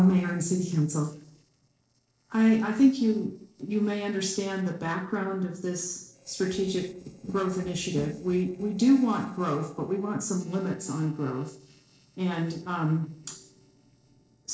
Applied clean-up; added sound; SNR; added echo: neural separator model SepFormer DNS4.